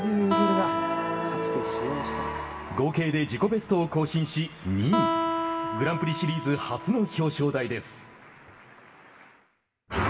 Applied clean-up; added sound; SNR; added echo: none; Acoustic guitar; 4 dB; reverberation time 2.4 s.